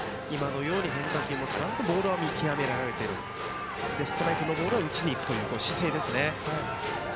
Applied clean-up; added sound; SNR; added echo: none; Fart; 15 dB; none.